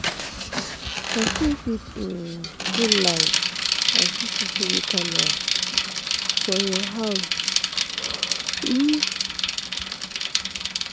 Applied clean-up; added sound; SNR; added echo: none; Bicycle; -4 dB; none.